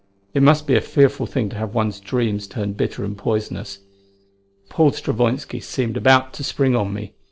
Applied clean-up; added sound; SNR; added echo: neural separator model SepFormer DNS4.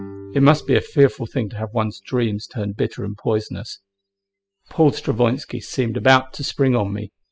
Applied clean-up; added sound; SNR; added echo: classical method spectral subtraction.